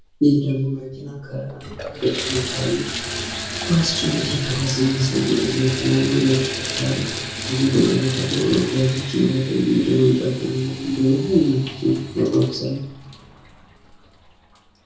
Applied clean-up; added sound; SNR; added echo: none; Bathtub (filling or washing) / Water tap, faucet; 9 dB; reverberation time 0.6 s.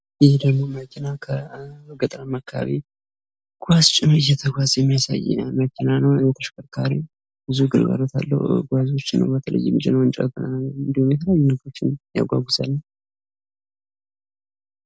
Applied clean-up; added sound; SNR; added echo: none; none; none; none.